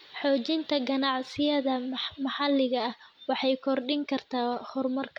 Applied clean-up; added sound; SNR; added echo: none; none; none; none.